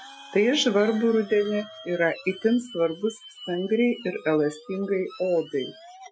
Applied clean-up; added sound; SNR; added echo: classical method Wiener filter.